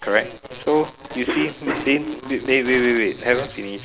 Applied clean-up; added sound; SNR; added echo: none; Cough; 13 dB; none.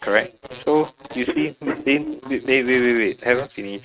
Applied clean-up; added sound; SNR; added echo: neural mask model RNNoise.